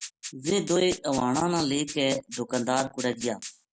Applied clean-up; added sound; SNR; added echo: none; Rattle (instrument); 13 dB; none.